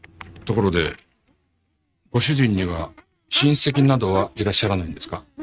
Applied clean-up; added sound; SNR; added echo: neural mask model RNNoise.